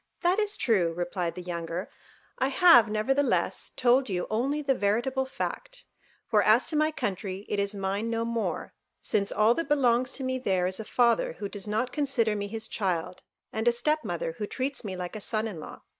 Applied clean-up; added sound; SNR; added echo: neural mask model Resemble Enhance denoiser.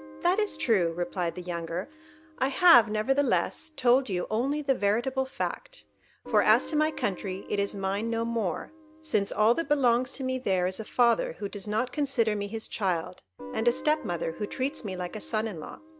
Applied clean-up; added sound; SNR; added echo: none; Guitar; 19 dB; none.